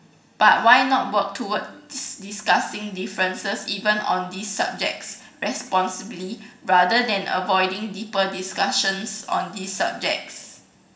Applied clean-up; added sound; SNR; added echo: none; none; none; reverberation time 0.8 s.